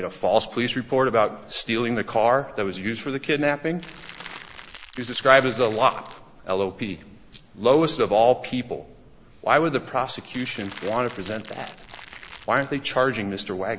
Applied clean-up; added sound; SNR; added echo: none; Crackle; 19 dB; none.